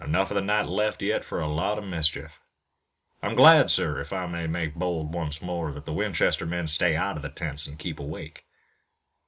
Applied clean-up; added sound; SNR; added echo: none; none; none; none.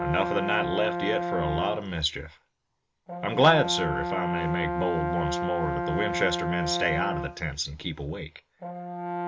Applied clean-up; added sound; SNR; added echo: none; Brass instrument; 3 dB; none.